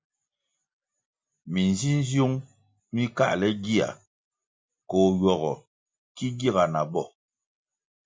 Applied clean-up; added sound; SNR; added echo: none; none; none; none.